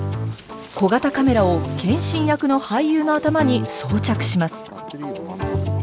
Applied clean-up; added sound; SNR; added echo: none; none; none; none.